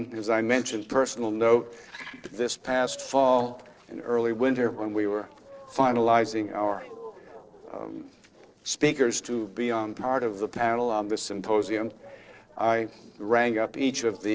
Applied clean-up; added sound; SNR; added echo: neural separator model SepFormer DNS4.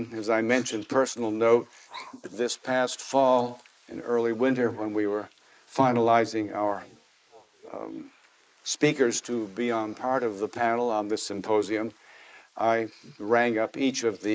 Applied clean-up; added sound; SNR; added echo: neural mask model Resemble Enhance denoiser.